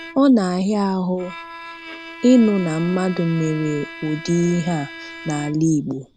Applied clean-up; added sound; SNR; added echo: none; Bowed string instrument; 16 dB; none.